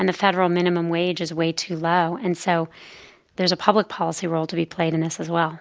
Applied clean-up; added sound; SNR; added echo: none; none; none; none.